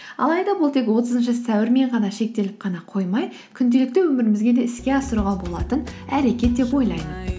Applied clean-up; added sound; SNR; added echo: none; none; none; none.